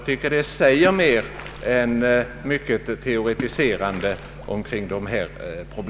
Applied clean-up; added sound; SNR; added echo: none; Splash, splatter; 15 dB; none.